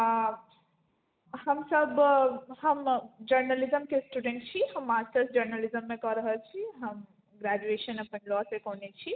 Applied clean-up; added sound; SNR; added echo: none; none; none; none.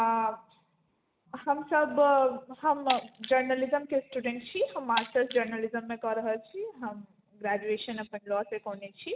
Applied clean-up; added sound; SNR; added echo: none; Shatter; 12 dB; none.